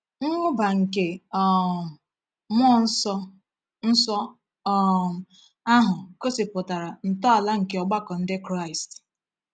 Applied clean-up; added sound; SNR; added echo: none; none; none; none.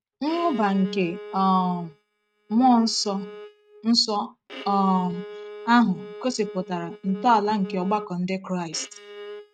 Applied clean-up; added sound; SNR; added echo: neural mask model RNNoise.